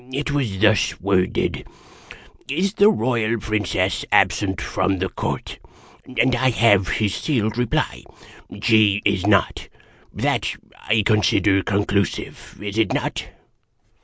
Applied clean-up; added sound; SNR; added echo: none; none; none; none.